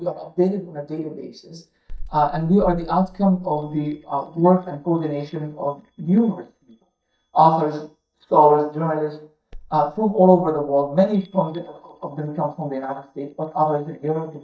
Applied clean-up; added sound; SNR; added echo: neural mask model DeepFilterNet 3.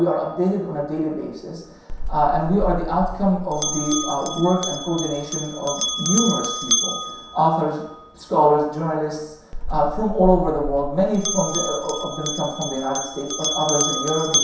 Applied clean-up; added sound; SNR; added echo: none; Bell; 5 dB; reverberation time 0.7 s.